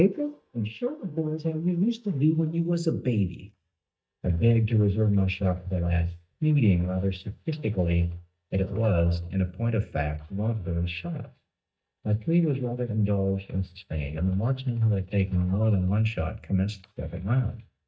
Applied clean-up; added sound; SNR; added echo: neural mask model DeepFilterNet 3.